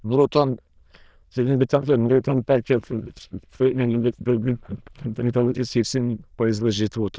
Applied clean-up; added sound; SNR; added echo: neural diffusion model UNIVERSE++.